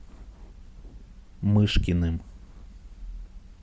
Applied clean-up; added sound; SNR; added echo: none; none; none; none.